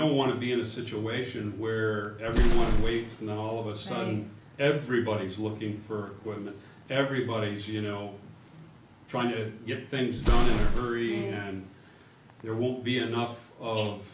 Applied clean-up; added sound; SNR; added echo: none; Explosion; 1 dB; none.